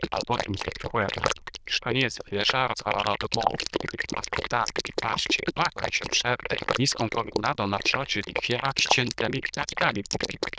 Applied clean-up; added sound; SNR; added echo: neural diffusion model UNIVERSE++.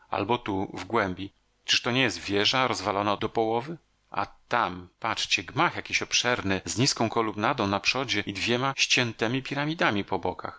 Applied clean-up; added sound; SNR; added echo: none; none; none; none.